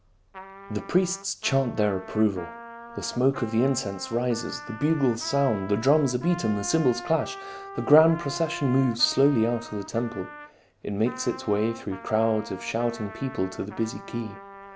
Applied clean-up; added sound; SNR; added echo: none; Trumpet; 15 dB; none.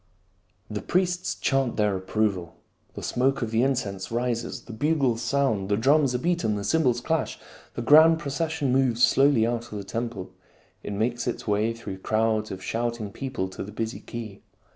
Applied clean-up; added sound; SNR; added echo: none; none; none; none.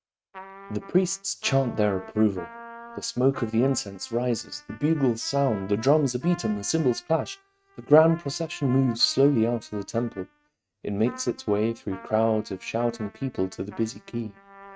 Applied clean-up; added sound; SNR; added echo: neural mask model RNNoise.